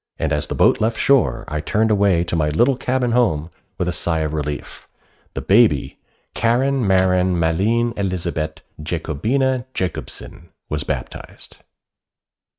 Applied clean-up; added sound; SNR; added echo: neural mask model RNNoise.